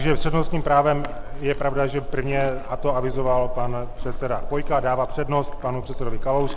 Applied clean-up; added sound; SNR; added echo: none; Livestock, farm animals, working animals; 1 dB; none.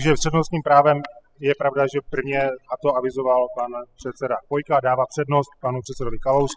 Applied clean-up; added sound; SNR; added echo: classical method spectral subtraction.